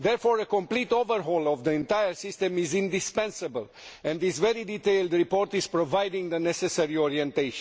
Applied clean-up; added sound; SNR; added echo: none; none; none; none.